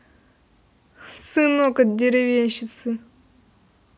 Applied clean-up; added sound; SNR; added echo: none; none; none; none.